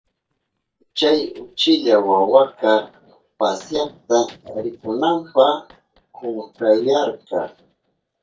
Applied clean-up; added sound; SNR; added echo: neural mask model DeepFilterNet 3.